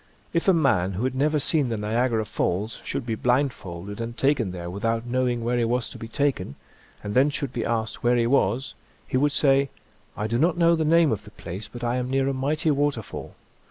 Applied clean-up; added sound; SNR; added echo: none; none; none; none.